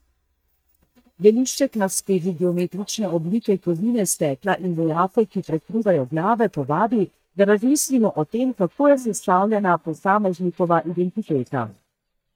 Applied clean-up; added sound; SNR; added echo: neural mask model DeepFilterNet 3.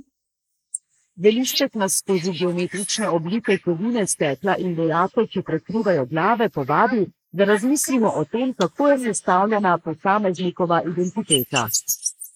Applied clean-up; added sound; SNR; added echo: neural mask model Resemble Enhance denoiser.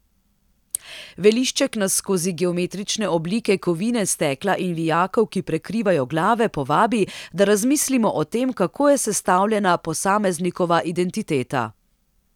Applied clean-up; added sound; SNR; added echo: none; none; none; none.